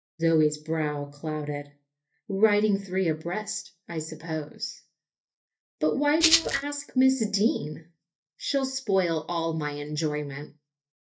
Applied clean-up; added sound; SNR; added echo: neural mask model DeepFilterNet 3.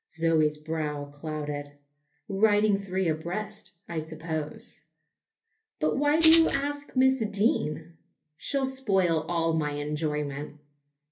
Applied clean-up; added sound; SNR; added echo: none; Rattle (instrument); -1 dB; reverberation time 0.3 s.